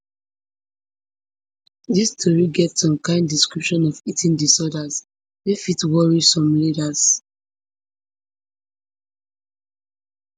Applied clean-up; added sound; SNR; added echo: none; none; none; none.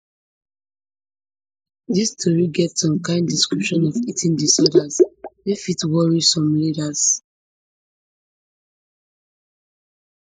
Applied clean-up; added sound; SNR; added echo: neural mask model Resemble Enhance denoiser.